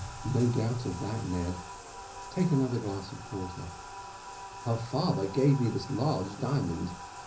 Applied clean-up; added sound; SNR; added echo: none; Bathtub (filling or washing); 12 dB; reverberation time 0.5 s.